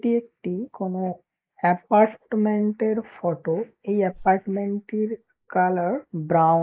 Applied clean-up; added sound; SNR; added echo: neural mask model Resemble Enhance denoiser.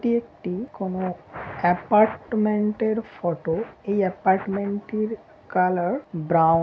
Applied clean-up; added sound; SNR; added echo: none; none; none; none.